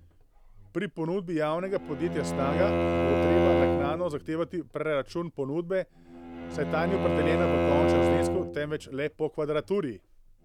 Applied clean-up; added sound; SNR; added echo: none; Bowed string instrument; -2 dB; none.